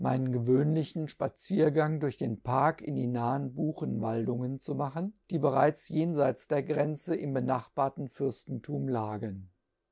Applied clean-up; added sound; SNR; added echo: none; none; none; none.